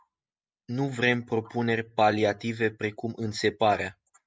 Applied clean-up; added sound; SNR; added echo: none; none; none; none.